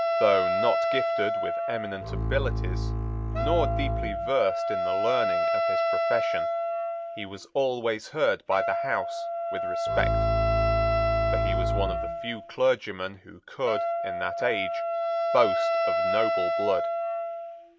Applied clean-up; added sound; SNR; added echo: none; Wind instrument, woodwind instrument + Bowed string instrument; -3 dB; none.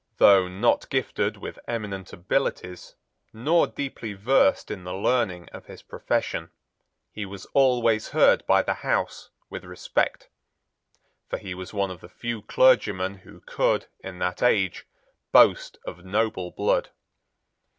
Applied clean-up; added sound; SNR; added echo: none; none; none; none.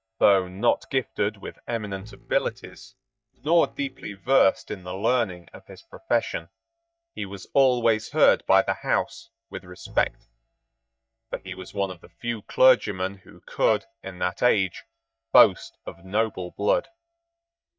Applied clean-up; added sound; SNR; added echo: neural mask model DeepFilterNet 3.